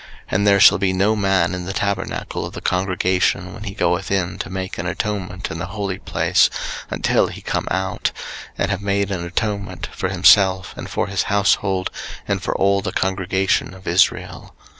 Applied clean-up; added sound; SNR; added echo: none; none; none; none.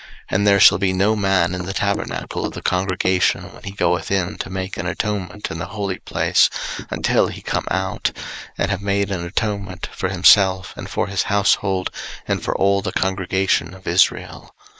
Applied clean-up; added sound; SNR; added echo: neural mask model Resemble Enhance denoiser.